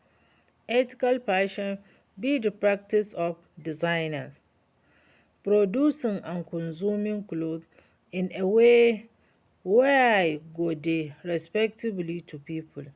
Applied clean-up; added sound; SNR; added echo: none; none; none; none.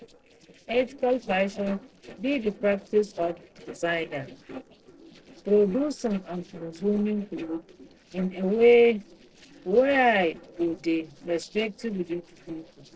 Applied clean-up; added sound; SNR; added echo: neural separator model SepFormer DNS4.